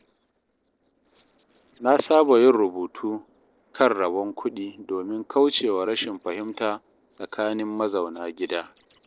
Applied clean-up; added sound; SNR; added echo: neural separator model SepFormer DNS4.